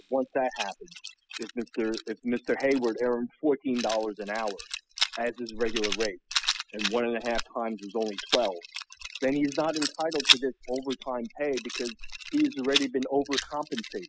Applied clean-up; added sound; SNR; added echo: classical method spectral subtraction.